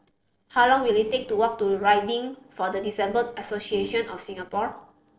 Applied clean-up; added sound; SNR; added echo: neural separator model SepFormer DNS4.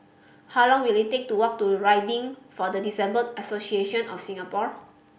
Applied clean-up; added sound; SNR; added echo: none; none; none; none.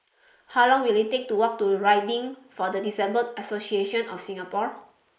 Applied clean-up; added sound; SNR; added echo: neural mask model Resemble Enhance denoiser.